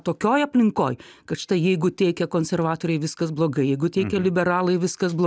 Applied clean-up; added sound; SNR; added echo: none; none; none; none.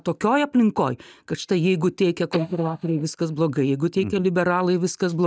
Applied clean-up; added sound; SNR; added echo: neural mask model DeepFilterNet 3.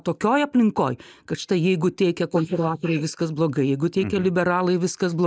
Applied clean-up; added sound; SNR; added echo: neural mask model Resemble Enhance denoiser.